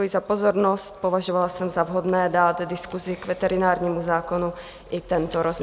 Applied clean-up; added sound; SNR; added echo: none; none; none; none.